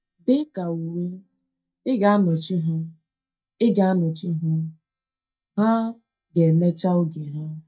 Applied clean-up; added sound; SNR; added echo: neural mask model DeepFilterNet 3.